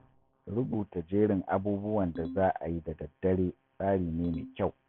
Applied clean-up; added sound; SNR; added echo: none; Ringtone; 13 dB; none.